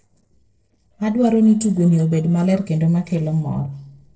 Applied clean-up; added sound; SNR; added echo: neural separator model SepFormer DNS4.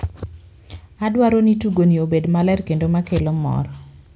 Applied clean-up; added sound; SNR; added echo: none; none; none; none.